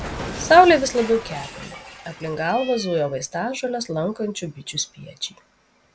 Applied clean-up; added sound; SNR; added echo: none; Cat; 15 dB; none.